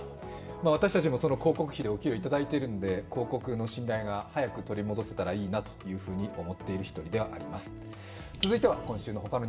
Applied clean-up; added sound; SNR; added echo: none; Raindrop; 7 dB; reverberation time 0.6 s.